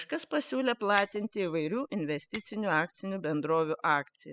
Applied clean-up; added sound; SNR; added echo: classical method spectral subtraction.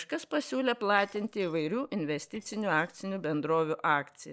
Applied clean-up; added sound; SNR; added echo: neural separator model SepFormer DNS4.